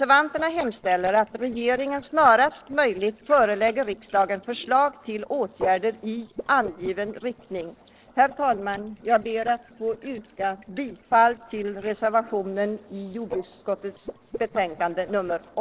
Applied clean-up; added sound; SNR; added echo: neural separator model SepFormer DNS4.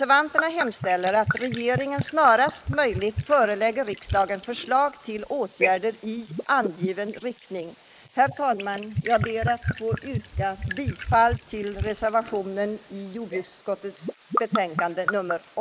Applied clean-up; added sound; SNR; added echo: neural mask model Resemble Enhance denoiser.